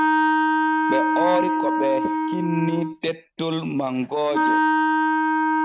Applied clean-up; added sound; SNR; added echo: neural mask model RNNoise.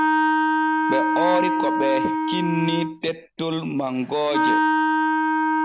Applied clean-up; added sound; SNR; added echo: none; Wind instrument, woodwind instrument; -5 dB; none.